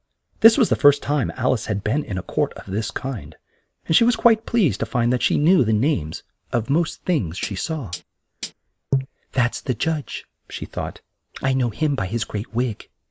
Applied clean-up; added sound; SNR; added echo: neural mask model Resemble Enhance denoiser.